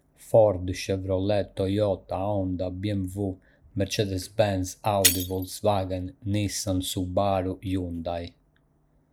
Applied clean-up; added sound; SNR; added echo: none; Shatter; 4 dB; none.